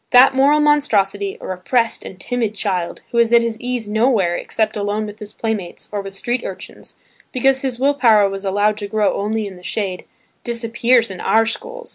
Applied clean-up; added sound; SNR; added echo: none; none; none; none.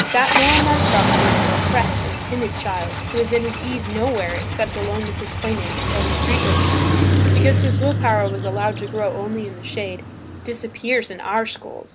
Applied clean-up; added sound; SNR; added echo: none; Car; -3 dB; none.